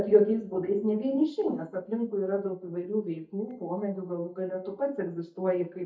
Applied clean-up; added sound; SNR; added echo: neural mask model DeepFilterNet 3.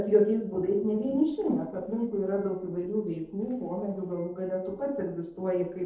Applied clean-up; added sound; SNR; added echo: neural separator model SepFormer DNS4.